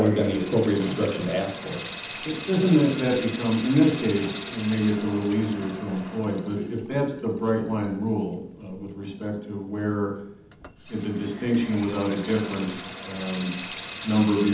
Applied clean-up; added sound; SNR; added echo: none; Sink (filling or washing) / Water tap, faucet; 11 dB; reverberation time 0.8 s.